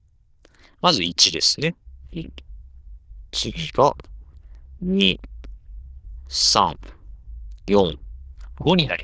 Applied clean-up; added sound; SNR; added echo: neural diffusion model UNIVERSE++.